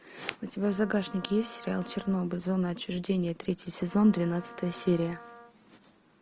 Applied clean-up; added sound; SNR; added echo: none; Wind instrument, woodwind instrument; 20 dB; none.